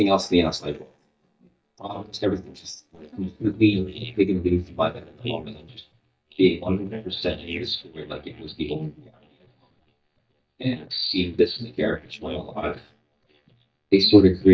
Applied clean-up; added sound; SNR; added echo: neural mask model DeepFilterNet 3.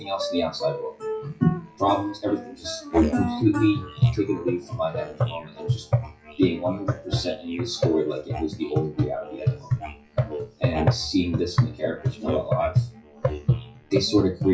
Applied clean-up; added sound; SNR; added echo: classical method WPE with log-MMSE.